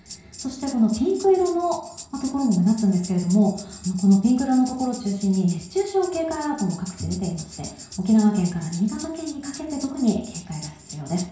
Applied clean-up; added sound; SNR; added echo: none; Tambourine; 18 dB; reverberation time 0.6 s.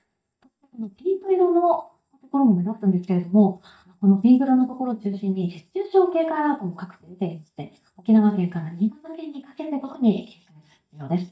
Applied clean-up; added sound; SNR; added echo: neural mask model DeepFilterNet 3.